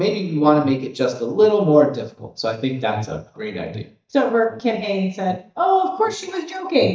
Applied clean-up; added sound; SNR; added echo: neural mask model DeepFilterNet 3.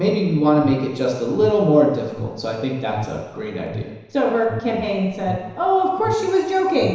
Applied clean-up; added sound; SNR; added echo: none; Alarm; 14 dB; reverberation time 1.0 s.